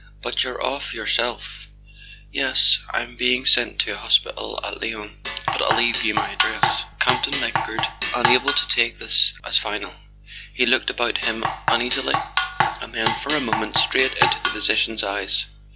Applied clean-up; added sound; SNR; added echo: none; Drum kit; 0 dB; none.